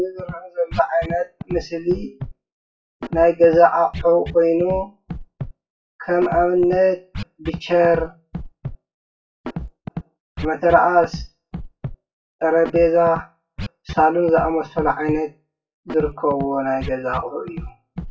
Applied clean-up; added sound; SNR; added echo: classical method WPE with log-MMSE.